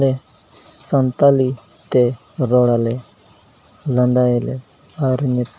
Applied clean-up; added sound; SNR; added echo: none; none; none; none.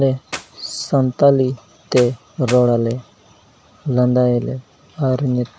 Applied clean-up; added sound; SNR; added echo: none; Clapping; 14 dB; none.